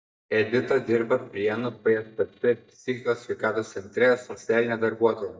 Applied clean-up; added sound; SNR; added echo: neural mask model DeepFilterNet 3.